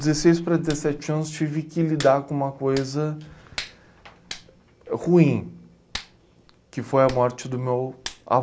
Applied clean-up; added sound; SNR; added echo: none; Hands; 18 dB; none.